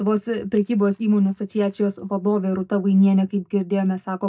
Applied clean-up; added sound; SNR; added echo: neural mask model DeepFilterNet 3.